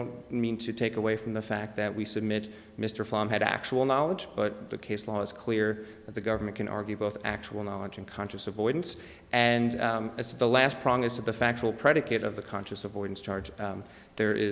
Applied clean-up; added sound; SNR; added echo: none; none; none; none.